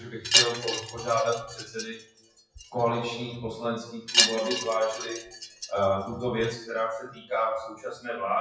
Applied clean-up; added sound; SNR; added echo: classical method WPE with log-MMSE.